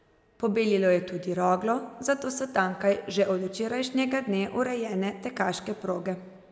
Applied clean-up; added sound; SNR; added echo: none; none; none; none.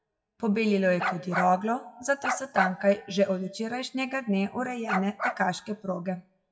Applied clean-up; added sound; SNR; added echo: classical method WPE with log-MMSE.